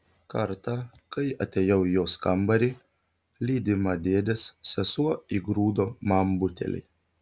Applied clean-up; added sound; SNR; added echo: none; none; none; none.